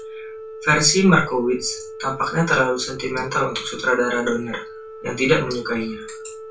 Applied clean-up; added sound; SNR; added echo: none; Organ; 14 dB; reverberation time 0.2 s.